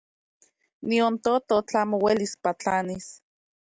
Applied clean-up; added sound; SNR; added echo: none; none; none; none.